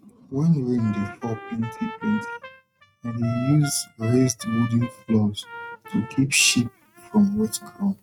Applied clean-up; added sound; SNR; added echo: neural mask model RNNoise.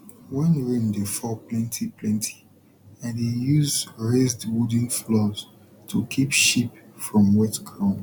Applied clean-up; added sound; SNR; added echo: none; none; none; none.